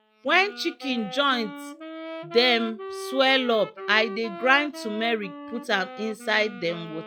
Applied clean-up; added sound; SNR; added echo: classical method log-MMSE.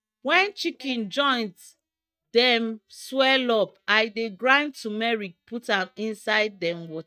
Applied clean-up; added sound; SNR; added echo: neural mask model DeepFilterNet 3.